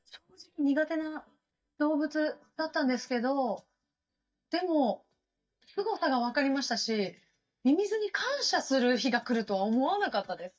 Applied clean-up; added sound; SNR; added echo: neural mask model DeepFilterNet 3.